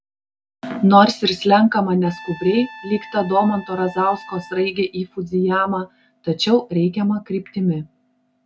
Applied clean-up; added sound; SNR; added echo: none; Trumpet; 20 dB; none.